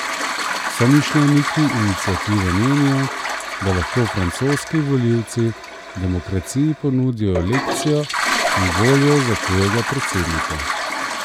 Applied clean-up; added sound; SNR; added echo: none; Toilet flush; 5 dB; none.